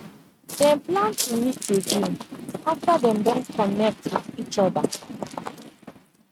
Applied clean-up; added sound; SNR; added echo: neural mask model RNNoise.